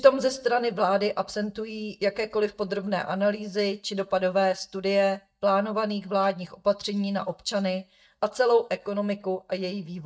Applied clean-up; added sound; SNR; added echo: neural mask model DeepFilterNet 3.